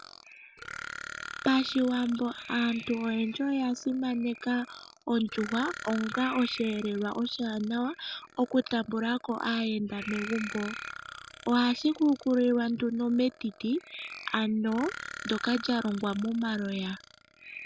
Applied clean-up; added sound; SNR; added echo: none; Burping, eructation; 16 dB; none.